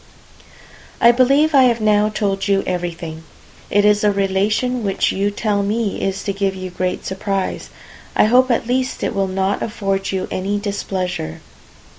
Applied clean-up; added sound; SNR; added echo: none; none; none; none.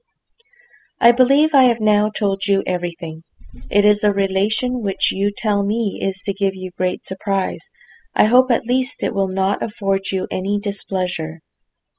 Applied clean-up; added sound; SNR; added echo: classical method spectral subtraction.